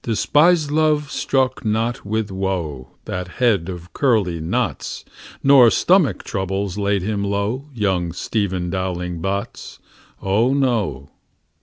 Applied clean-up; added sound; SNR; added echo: none; none; none; none.